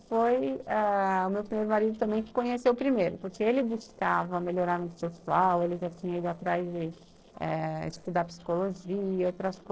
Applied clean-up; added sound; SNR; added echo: neural separator model SepFormer DNS4.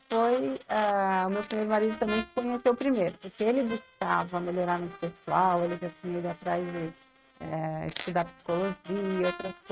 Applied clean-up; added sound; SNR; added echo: neural mask model RNNoise.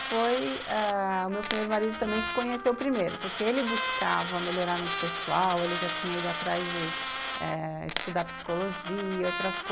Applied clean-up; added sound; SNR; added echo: none; Trumpet + Coin (dropping); 3 dB; none.